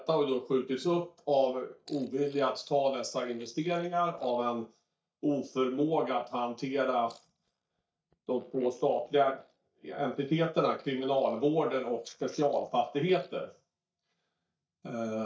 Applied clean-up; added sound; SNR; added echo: neural mask model DeepFilterNet 3.